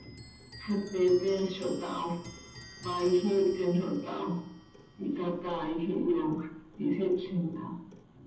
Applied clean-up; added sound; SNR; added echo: none; Clock; 19 dB; reverberation time 0.8 s.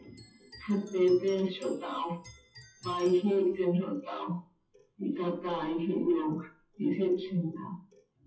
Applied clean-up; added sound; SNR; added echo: classical method WPE with log-MMSE.